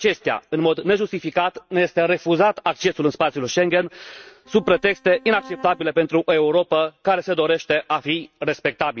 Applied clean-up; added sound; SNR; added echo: neural mask model RNNoise.